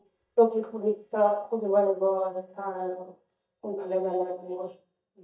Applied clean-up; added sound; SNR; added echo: neural mask model DeepFilterNet 3.